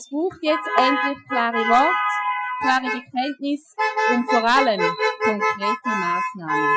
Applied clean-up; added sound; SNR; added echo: classical method Wiener filter.